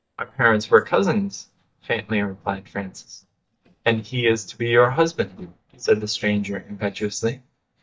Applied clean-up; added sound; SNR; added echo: neural mask model DeepFilterNet 3.